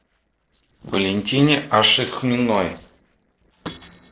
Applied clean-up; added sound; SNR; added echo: neural separator model SepFormer DNS4.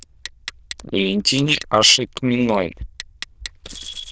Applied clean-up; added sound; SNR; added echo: neural diffusion model UNIVERSE++.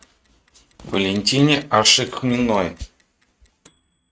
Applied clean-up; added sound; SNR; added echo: neural mask model RNNoise.